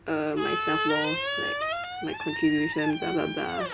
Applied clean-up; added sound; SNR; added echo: none; Squeak; 1 dB; none.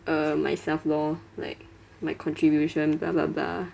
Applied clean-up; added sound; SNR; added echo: none; none; none; none.